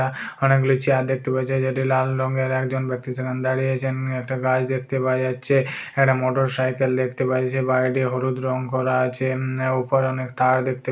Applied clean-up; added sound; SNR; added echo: none; none; none; none.